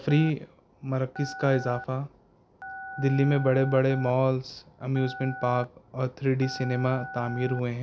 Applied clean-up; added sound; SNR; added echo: none; Telephone; 14 dB; none.